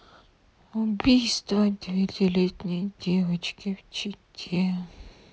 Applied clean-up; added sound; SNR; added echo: none; none; none; none.